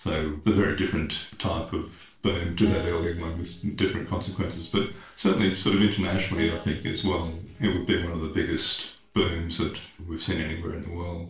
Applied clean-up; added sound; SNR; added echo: neural separator model SepFormer DNS4.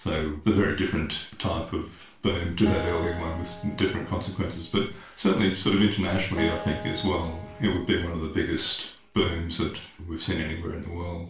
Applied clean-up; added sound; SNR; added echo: none; Acoustic guitar; 13 dB; reverberation time 0.3 s.